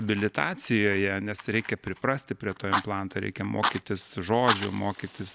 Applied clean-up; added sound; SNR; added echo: none; Fire; 6 dB; none.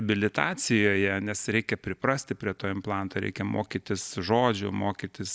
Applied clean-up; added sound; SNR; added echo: none; none; none; none.